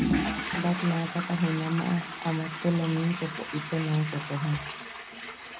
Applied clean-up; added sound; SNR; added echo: none; Toilet flush / Water; 4 dB; reverberation time 0.5 s.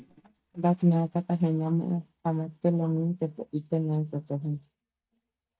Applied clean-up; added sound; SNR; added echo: neural mask model DeepFilterNet 3.